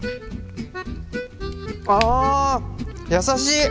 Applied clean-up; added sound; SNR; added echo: none; Crack; 15 dB; none.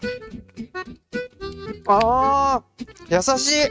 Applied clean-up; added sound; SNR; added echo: neural mask model RNNoise.